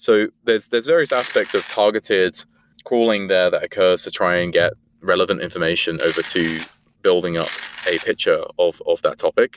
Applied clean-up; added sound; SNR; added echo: none; Domestic sounds, home sounds; 14 dB; none.